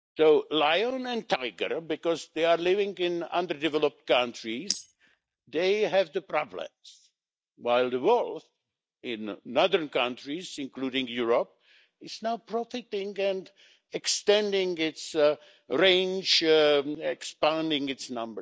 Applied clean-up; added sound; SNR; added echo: neural mask model DeepFilterNet 3.